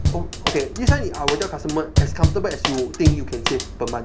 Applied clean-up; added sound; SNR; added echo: none; Drum / Drum kit; -3 dB; none.